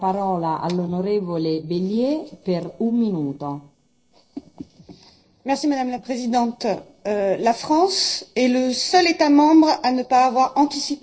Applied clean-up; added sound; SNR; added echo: neural separator model SepFormer DNS4.